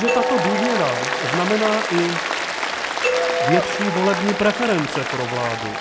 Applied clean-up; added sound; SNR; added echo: none; Doorbell + Applause; -1 dB; none.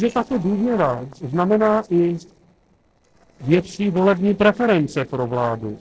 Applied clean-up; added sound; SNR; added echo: neural separator model SepFormer DNS4.